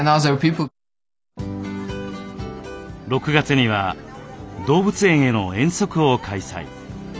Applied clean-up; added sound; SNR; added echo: none; none; none; none.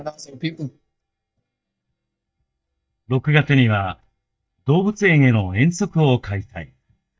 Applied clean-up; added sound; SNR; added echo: neural mask model DeepFilterNet 3.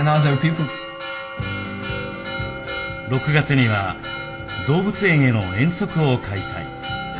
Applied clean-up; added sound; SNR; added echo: none; Church bell; 10 dB; reverberation time 1.0 s.